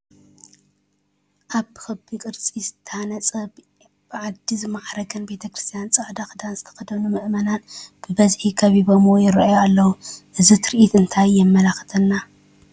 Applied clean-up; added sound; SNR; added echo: none; none; none; none.